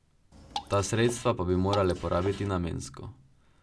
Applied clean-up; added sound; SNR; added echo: none; Drip / Water; 12 dB; none.